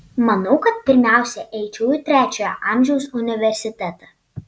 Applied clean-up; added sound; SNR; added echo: none; none; none; none.